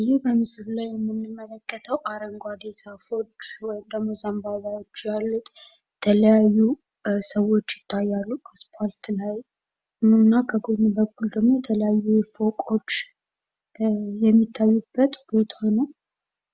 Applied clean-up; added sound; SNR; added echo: none; none; none; none.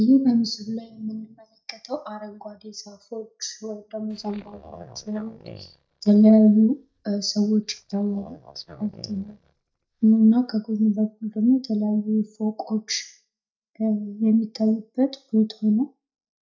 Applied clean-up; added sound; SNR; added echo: neural mask model DeepFilterNet 3.